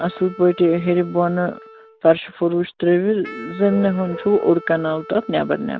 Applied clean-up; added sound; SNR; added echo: none; Wind instrument, woodwind instrument; 20 dB; none.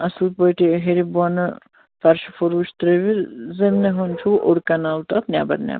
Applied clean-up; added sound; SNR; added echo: none; none; none; none.